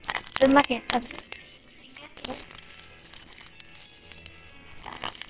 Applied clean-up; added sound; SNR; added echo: neural separator model SepFormer WHAMR!.